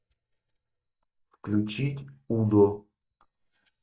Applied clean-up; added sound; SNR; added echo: neural mask model DeepFilterNet 3.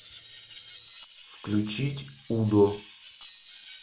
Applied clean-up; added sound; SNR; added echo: none; Screech; 6 dB; none.